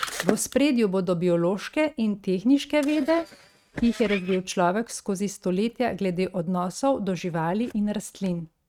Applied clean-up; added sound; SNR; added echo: neural mask model RNNoise.